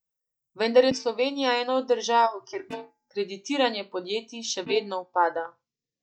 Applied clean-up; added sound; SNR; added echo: neural mask model DeepFilterNet 3.